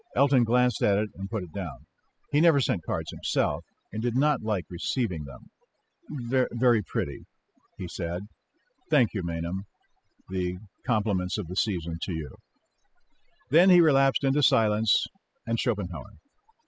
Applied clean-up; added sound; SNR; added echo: classical method spectral subtraction.